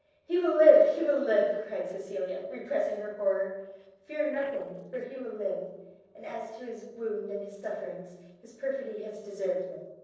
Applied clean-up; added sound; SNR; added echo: neural separator model SepFormer DNS4.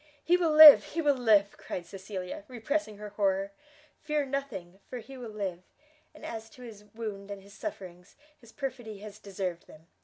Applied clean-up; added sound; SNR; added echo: none; none; none; none.